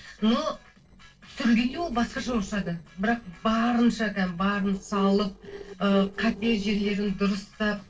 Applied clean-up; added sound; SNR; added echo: neural separator model SepFormer DNS4.